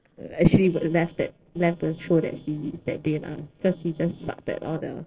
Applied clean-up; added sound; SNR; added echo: neural separator model SepFormer DNS4.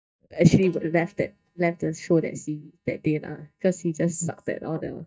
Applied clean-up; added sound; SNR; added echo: neural mask model DeepFilterNet 3.